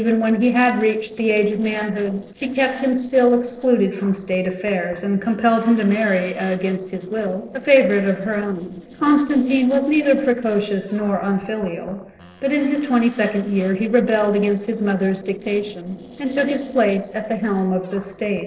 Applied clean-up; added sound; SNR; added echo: neural separator model SepFormer DNS4.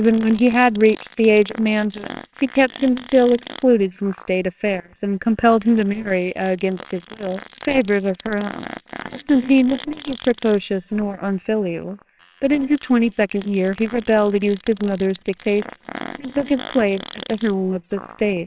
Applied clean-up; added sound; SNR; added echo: neural separator model SepFormer WHAMR!.